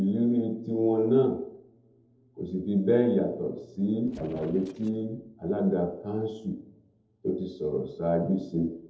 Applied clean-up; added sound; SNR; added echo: neural separator model SepFormer DNS4.